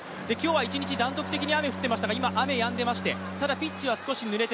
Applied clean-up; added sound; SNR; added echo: none; Bowed string instrument; 8 dB; none.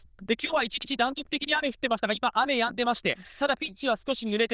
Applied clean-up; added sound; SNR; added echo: neural diffusion model UNIVERSE++.